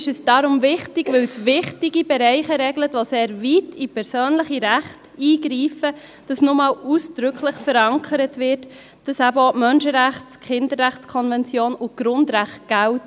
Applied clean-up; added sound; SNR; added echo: none; none; none; none.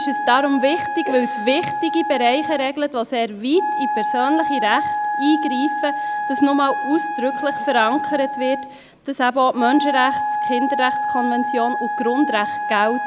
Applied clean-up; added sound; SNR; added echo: none; Wind instrument, woodwind instrument; 3 dB; none.